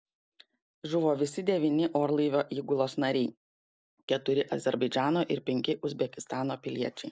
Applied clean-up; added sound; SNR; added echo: none; none; none; none.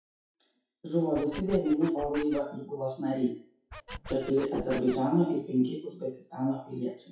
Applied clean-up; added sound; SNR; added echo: classical method WPE with log-MMSE.